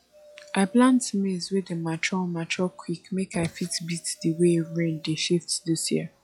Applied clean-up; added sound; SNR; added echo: classical method log-MMSE.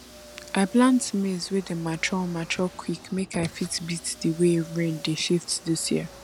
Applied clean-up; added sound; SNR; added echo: none; Car; 18 dB; none.